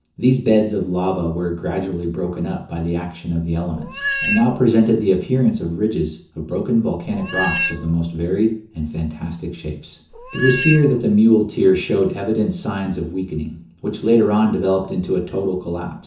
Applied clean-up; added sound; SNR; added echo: none; Meow; 5 dB; reverberation time 0.6 s.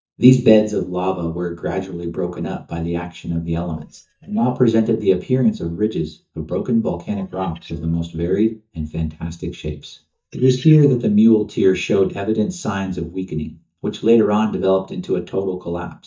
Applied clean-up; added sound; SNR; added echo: neural mask model DeepFilterNet 3.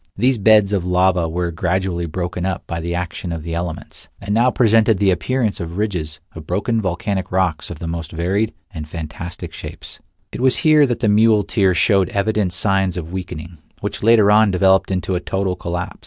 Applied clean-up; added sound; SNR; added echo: none; none; none; none.